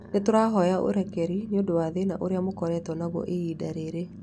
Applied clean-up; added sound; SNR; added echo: none; Growling; 16 dB; none.